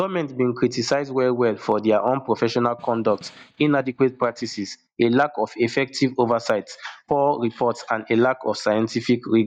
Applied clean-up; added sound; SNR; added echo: neural mask model DeepFilterNet 3.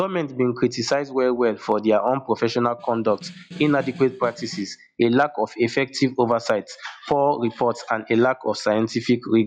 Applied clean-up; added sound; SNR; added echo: classical method log-MMSE.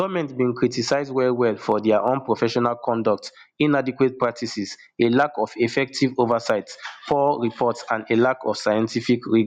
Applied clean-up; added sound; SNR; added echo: none; none; none; none.